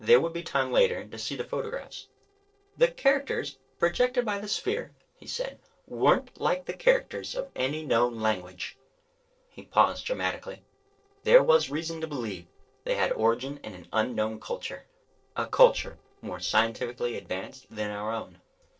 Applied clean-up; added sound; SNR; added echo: neural separator model SepFormer DNS4.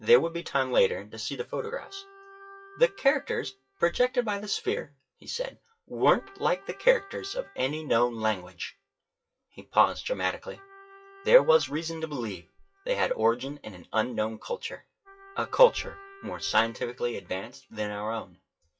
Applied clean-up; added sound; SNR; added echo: classical method WPE with log-MMSE.